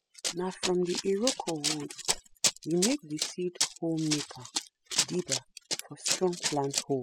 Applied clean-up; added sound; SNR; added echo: classical method spectral subtraction.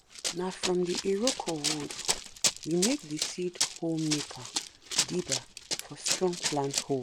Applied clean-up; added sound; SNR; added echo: none; Run; 1 dB; none.